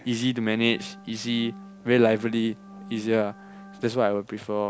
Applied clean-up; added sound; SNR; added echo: none; Organ; 18 dB; none.